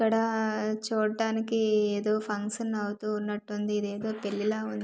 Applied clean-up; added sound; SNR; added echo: none; none; none; none.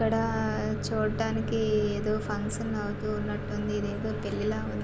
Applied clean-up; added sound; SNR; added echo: none; Microwave oven; 3 dB; none.